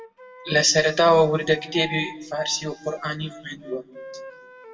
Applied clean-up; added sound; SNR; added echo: none; Wind instrument, woodwind instrument; 18 dB; reverberation time 0.9 s.